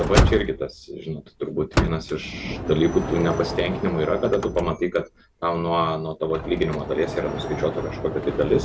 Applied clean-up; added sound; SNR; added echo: none; Sliding door / Motor vehicle (road); 3 dB; none.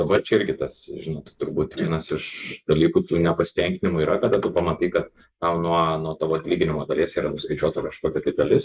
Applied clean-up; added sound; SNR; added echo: neural mask model Resemble Enhance denoiser.